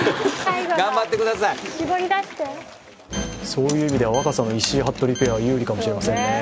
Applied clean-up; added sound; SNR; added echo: none; none; none; none.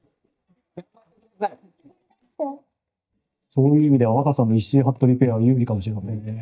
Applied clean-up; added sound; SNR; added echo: neural mask model DeepFilterNet 3.